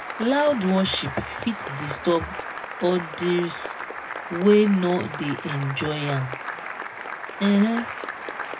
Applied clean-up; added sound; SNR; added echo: none; Applause; 9 dB; reverberation time 0.2 s.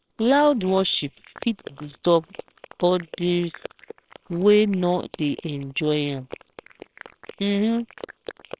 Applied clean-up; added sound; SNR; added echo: neural separator model SepFormer WHAMR!.